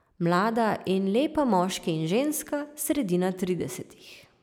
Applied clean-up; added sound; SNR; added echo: none; none; none; none.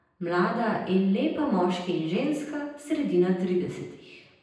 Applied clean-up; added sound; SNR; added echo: none; none; none; reverberation time 0.9 s.